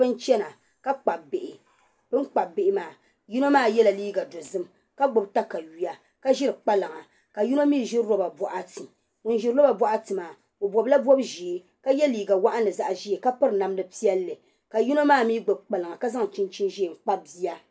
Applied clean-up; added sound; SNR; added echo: none; none; none; none.